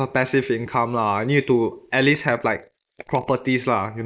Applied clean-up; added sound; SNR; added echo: neural mask model Resemble Enhance denoiser.